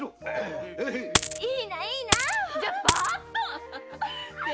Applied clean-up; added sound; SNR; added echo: none; Coin (dropping); -3 dB; none.